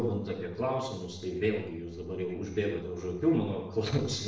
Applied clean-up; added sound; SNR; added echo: neural separator model SepFormer DNS4.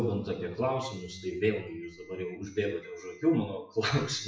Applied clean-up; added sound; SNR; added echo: classical method WPE with log-MMSE.